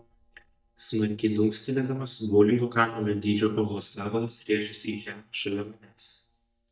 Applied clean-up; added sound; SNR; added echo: neural mask model DeepFilterNet 3.